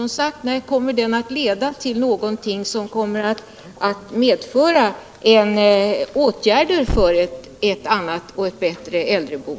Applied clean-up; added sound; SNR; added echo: none; Thump, thud; 17 dB; none.